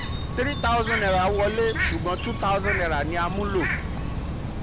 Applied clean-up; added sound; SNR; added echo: none; Bird; 2 dB; none.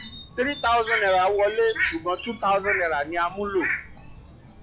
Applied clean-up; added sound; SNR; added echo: classical method log-MMSE.